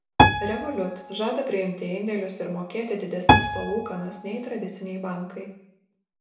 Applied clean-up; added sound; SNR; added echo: none; Piano; -4 dB; reverberation time 0.6 s.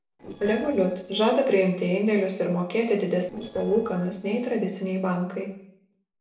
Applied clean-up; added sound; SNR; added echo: neural separator model SepFormer DNS4.